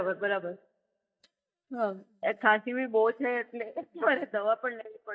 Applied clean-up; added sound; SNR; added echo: neural mask model DeepFilterNet 3.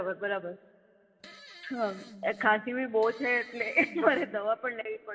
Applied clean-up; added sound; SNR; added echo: none; Fart; 19 dB; reverberation time 1.8 s.